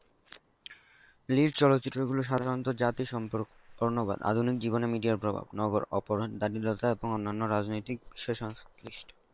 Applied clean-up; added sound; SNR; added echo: neural separator model SepFormer WHAM!.